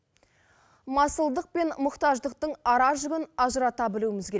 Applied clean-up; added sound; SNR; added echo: none; none; none; none.